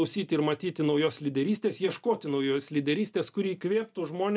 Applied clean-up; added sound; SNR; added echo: none; none; none; none.